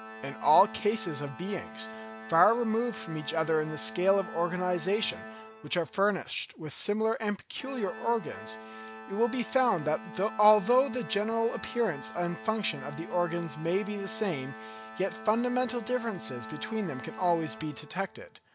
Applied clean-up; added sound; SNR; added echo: none; Organ; 14 dB; none.